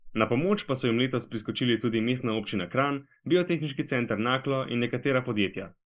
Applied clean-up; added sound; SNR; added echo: neural mask model Resemble Enhance denoiser.